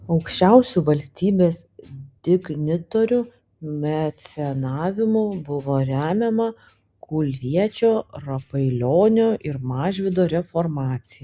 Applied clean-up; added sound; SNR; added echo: none; none; none; none.